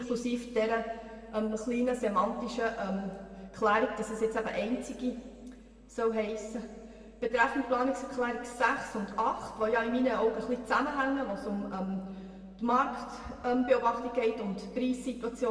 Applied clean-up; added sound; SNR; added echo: none; none; none; reverberation time 1.8 s.